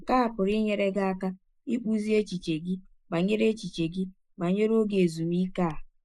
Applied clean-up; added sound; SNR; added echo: neural mask model Resemble Enhance denoiser.